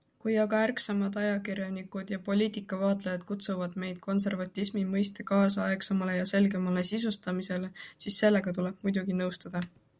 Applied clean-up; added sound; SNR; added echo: none; none; none; none.